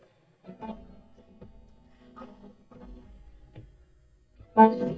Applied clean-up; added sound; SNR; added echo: neural mask model DeepFilterNet 3.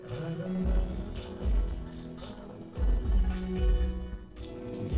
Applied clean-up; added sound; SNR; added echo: neural separator model SepFormer DNS4.